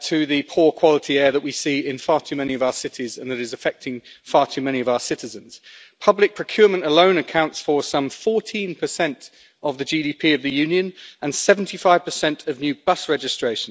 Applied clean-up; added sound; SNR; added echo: none; none; none; none.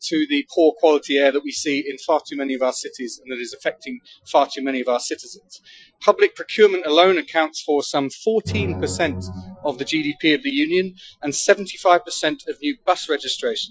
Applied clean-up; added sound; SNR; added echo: classical method Wiener filter.